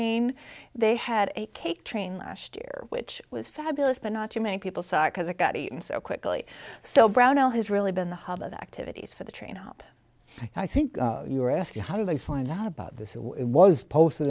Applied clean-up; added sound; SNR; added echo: none; none; none; none.